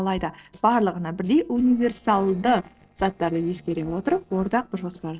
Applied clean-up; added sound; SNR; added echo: neural separator model SepFormer DNS4.